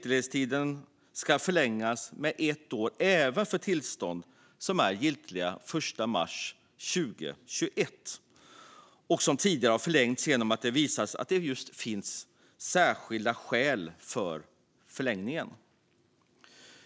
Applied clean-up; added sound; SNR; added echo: none; none; none; none.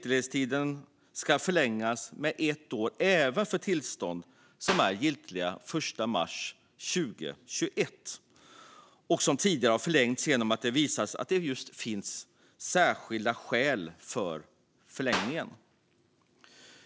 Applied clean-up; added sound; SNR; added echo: none; Clapping; 4 dB; none.